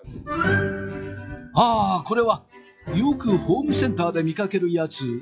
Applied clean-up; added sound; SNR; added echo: classical method log-MMSE.